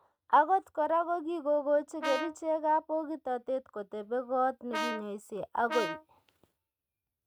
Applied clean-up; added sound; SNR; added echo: neural mask model RNNoise.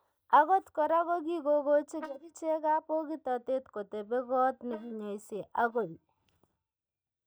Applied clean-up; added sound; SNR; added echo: neural mask model DeepFilterNet 3.